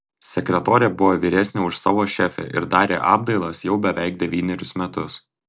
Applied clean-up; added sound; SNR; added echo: none; none; none; none.